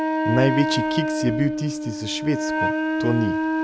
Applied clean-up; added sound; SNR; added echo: none; Wind instrument, woodwind instrument; -1 dB; none.